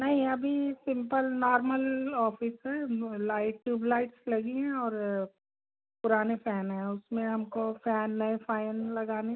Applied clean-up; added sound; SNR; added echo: none; none; none; none.